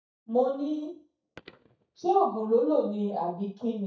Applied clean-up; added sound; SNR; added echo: neural mask model DeepFilterNet 3.